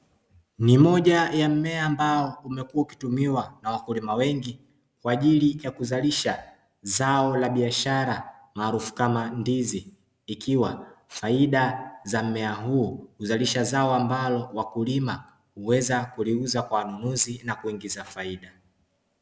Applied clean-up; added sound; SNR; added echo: none; none; none; none.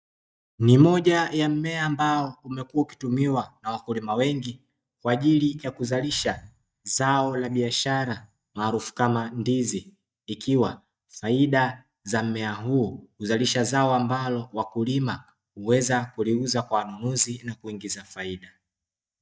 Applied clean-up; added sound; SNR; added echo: neural mask model DeepFilterNet 3.